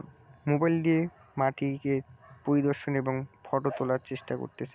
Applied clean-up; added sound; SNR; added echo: none; none; none; none.